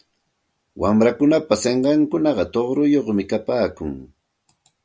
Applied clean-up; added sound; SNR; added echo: none; none; none; none.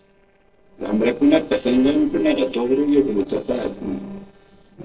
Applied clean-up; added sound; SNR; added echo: neural separator model SepFormer DNS4.